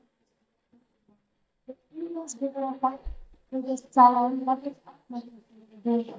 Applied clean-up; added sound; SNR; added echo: neural mask model DeepFilterNet 3.